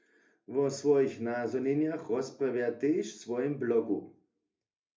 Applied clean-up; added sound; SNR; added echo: none; none; none; reverberation time 0.3 s.